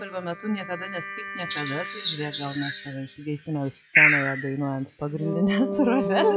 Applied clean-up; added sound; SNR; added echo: classical method log-MMSE.